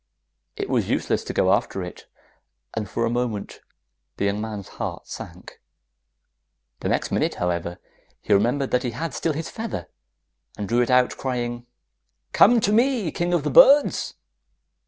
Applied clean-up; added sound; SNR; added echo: none; none; none; none.